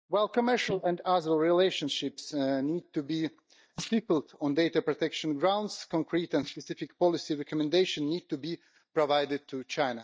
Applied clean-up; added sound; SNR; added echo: neural mask model DeepFilterNet 3.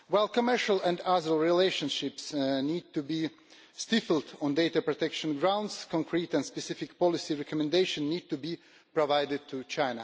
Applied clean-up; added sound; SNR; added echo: none; none; none; none.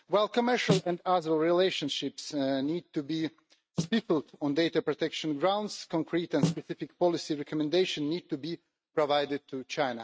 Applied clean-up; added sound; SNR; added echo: neural mask model RNNoise.